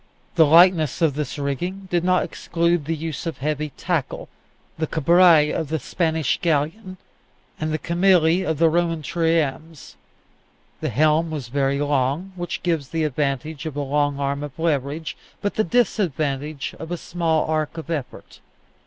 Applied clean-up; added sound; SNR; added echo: none; none; none; none.